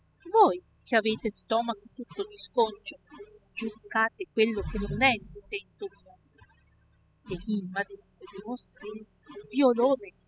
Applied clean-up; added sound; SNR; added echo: classical method spectral subtraction.